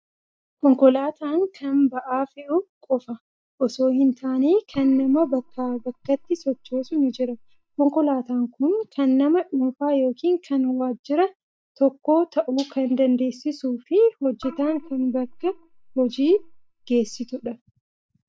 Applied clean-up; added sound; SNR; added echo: neural mask model DeepFilterNet 3.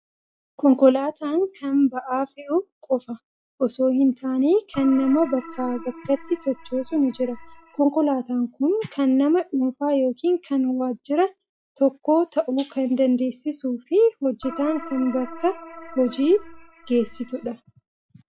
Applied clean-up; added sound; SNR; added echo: classical method log-MMSE.